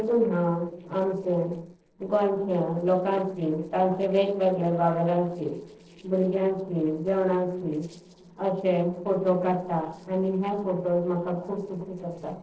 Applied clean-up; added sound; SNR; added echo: neural separator model SepFormer DNS4.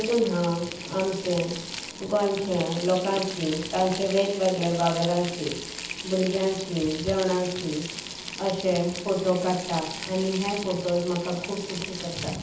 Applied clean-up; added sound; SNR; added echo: none; Frying (food); 11 dB; reverberation time 0.8 s.